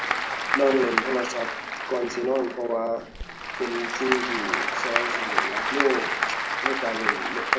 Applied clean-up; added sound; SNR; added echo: none; Applause / Crowd; -1 dB; reverberation time 0.5 s.